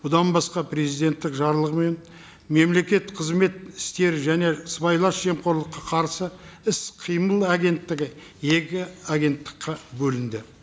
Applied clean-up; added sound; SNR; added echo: none; none; none; none.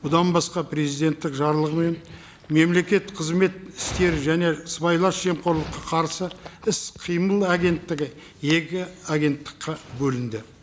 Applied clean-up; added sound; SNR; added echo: none; Dog; 18 dB; none.